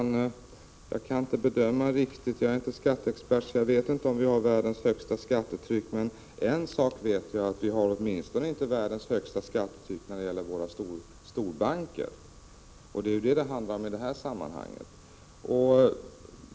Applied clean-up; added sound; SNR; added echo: none; none; none; none.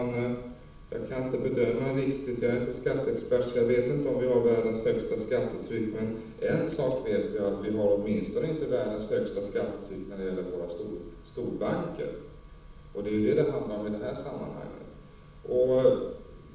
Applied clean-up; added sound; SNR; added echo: none; none; none; reverberation time 0.7 s.